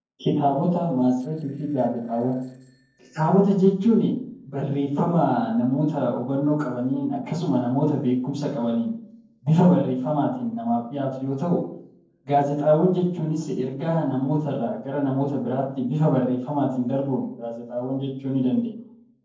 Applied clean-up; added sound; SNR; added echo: neural separator model SepFormer DNS4.